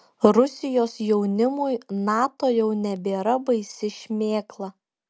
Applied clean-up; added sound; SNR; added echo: none; none; none; none.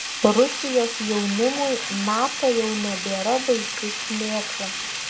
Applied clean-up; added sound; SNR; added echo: none; Sink (filling or washing); 5 dB; reverberation time 0.3 s.